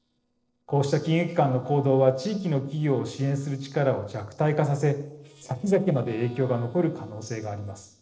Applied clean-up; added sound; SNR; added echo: neural separator model SepFormer DNS4.